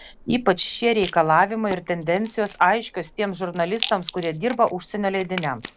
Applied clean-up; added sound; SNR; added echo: none; Rattle; 15 dB; none.